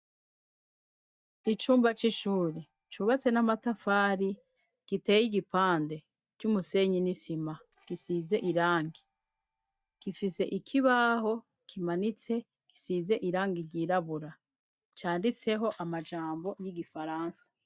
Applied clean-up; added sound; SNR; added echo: neural mask model DeepFilterNet 3.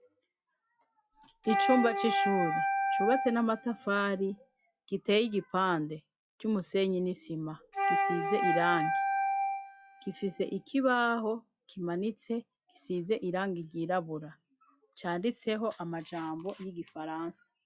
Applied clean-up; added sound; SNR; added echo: classical method log-MMSE.